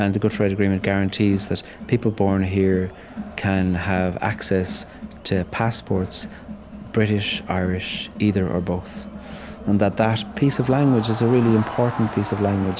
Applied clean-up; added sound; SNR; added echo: none; Crowd; 13 dB; none.